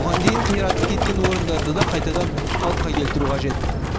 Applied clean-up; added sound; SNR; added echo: none; Livestock, farm animals, working animals; -3 dB; none.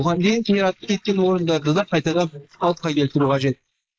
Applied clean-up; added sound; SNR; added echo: neural mask model Resemble Enhance denoiser.